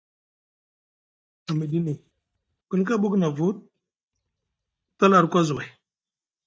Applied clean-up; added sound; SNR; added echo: neural mask model DeepFilterNet 3.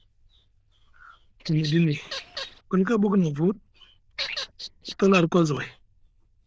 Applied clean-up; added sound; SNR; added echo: neural diffusion model UNIVERSE++.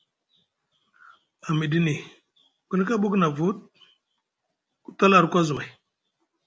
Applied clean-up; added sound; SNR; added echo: none; none; none; none.